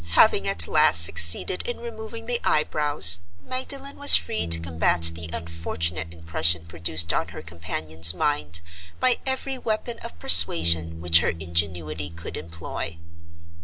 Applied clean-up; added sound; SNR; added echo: none; Bass guitar; 13 dB; none.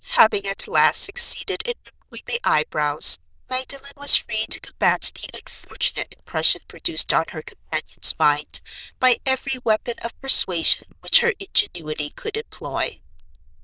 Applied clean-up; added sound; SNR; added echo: neural diffusion model UNIVERSE++.